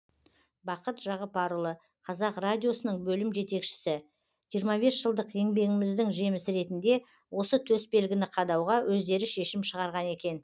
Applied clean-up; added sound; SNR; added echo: none; none; none; none.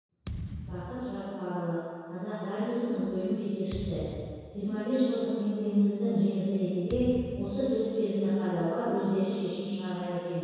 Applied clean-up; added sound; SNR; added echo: none; Thump, thud; 11 dB; reverberation time 2.0 s.